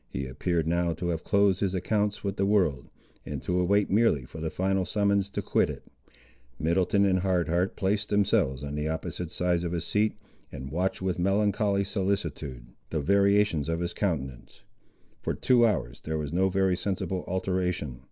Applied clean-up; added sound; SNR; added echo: none; none; none; none.